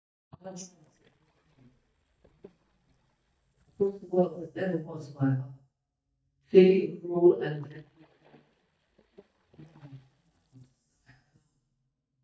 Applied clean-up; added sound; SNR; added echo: neural mask model DeepFilterNet 3.